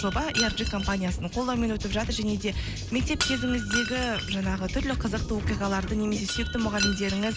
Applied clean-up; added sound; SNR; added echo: none; Thunder + Shatter; 7 dB; none.